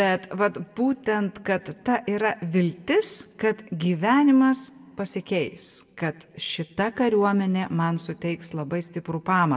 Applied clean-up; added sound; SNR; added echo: none; none; none; reverberation time 1.5 s.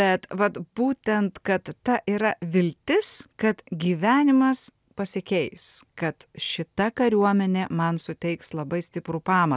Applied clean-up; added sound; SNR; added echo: none; none; none; none.